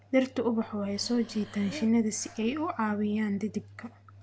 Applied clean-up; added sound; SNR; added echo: none; Breathing; 19 dB; none.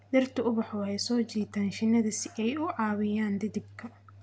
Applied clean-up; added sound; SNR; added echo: none; none; none; none.